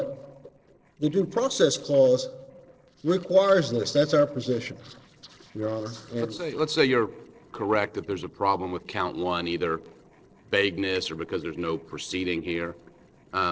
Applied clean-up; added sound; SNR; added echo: neural separator model SepFormer DNS4.